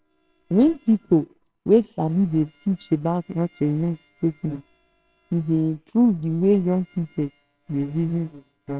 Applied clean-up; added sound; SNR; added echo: neural separator model SepFormer WHAMR!.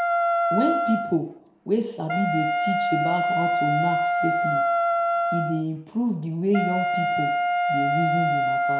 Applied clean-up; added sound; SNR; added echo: none; Wind instrument, woodwind instrument; -4 dB; reverberation time 0.6 s.